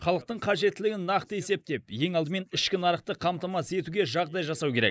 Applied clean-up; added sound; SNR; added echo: neural mask model Resemble Enhance denoiser.